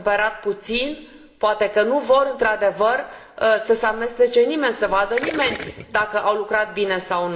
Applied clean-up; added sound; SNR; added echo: none; Gurgling; 12 dB; reverberation time 0.9 s.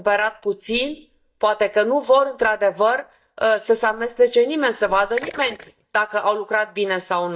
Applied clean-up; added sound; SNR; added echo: neural mask model DeepFilterNet 3.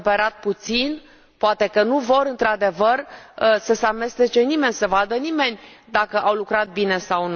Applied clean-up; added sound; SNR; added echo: none; none; none; none.